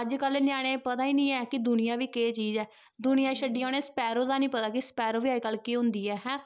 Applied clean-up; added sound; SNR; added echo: none; none; none; none.